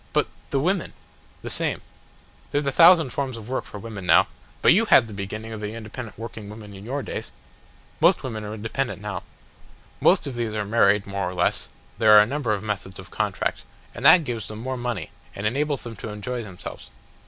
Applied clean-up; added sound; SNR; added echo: none; none; none; none.